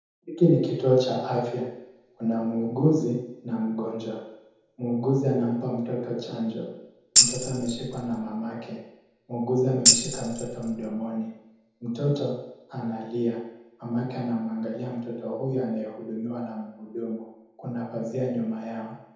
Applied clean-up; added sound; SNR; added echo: none; Tambourine; -5 dB; reverberation time 0.9 s.